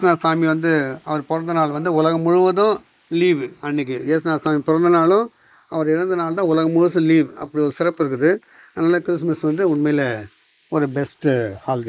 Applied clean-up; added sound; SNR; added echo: neural mask model Resemble Enhance denoiser.